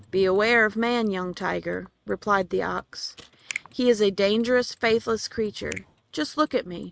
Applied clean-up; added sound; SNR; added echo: neural mask model RNNoise.